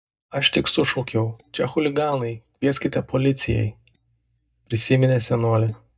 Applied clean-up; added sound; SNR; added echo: neural mask model DeepFilterNet 3.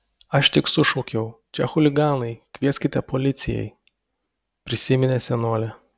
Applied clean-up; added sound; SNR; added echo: none; none; none; none.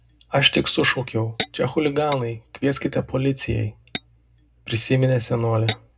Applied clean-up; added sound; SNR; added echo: none; Tap / Glass; 12 dB; reverberation time 0.2 s.